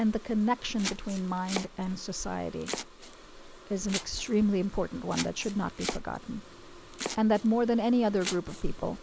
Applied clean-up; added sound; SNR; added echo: none; Domestic sounds, home sounds; 11 dB; none.